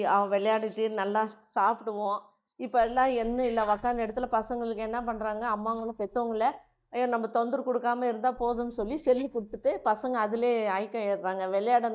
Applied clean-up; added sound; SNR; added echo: neural mask model DeepFilterNet 3.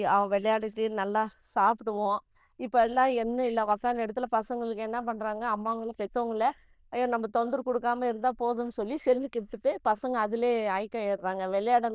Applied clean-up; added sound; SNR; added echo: neural diffusion model UNIVERSE++.